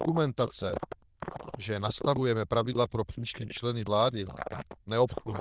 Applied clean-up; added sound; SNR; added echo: neural diffusion model UNIVERSE++.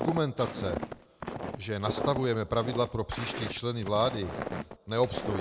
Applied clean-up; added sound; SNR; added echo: none; Walk, footsteps; 6 dB; none.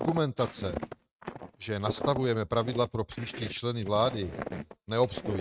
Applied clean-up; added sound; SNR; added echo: neural mask model RNNoise.